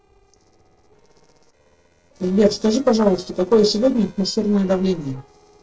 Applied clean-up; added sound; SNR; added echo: neural separator model SepFormer DNS4.